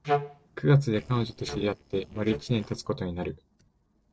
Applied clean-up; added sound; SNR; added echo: neural separator model SepFormer DNS4.